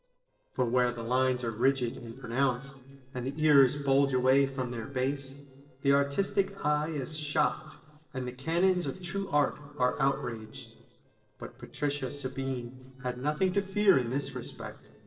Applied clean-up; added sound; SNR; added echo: neural separator model SepFormer DNS4.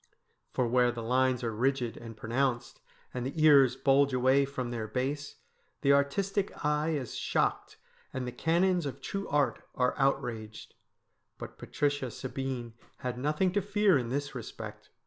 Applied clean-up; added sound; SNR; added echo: none; none; none; none.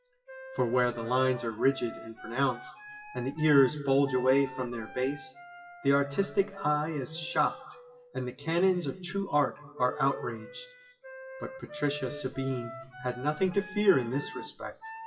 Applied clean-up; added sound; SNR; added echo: classical method WPE with log-MMSE.